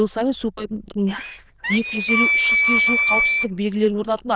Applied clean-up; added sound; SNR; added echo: neural diffusion model UNIVERSE++.